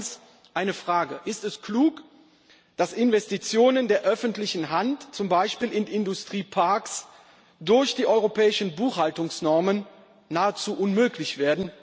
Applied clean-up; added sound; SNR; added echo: none; none; none; none.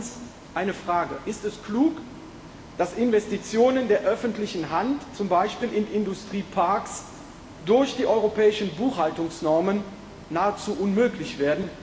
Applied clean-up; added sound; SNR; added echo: none; Bus; 19 dB; reverberation time 1.5 s.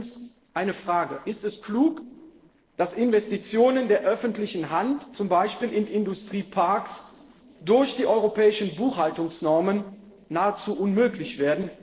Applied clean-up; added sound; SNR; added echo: neural separator model SepFormer DNS4.